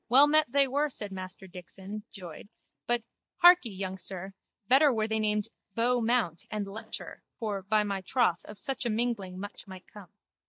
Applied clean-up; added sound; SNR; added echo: neural mask model DeepFilterNet 3.